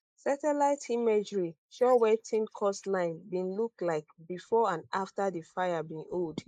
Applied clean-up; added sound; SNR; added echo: neural mask model Resemble Enhance denoiser.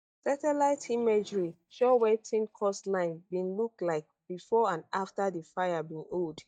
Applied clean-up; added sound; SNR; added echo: neural mask model DeepFilterNet 3.